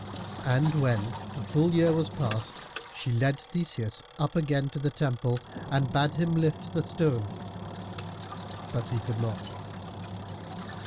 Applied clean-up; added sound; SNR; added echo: none; Engine; 10 dB; none.